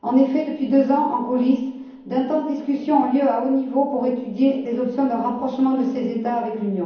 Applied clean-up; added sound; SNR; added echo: none; none; none; reverberation time 1.2 s.